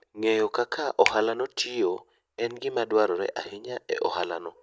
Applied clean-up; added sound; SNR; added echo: none; Finger snapping; 11 dB; none.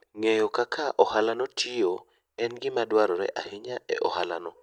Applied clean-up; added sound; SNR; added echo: none; none; none; none.